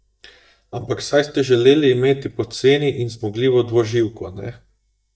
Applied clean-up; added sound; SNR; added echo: neural mask model DeepFilterNet 3.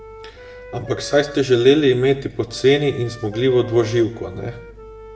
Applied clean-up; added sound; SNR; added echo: none; Wind instrument, woodwind instrument; 20 dB; reverberation time 0.6 s.